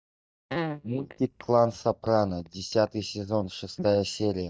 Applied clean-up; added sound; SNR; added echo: neural mask model DeepFilterNet 3.